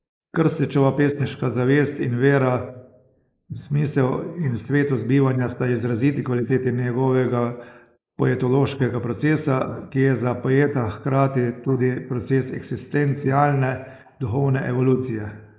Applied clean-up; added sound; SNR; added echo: neural mask model Resemble Enhance denoiser.